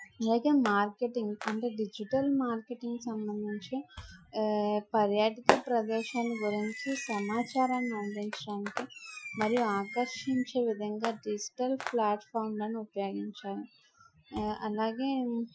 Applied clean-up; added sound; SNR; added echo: classical method Wiener filter.